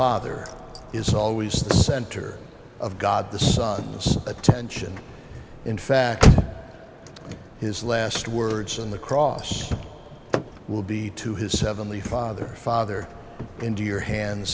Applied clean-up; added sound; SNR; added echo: none; Slam / Car; 4 dB; none.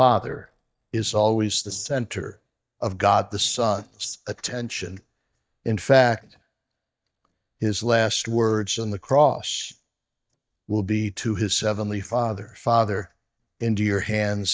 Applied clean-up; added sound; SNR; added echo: neural mask model DeepFilterNet 3.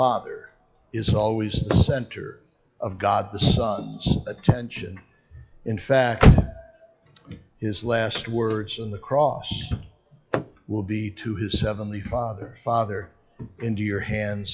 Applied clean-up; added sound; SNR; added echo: classical method log-MMSE.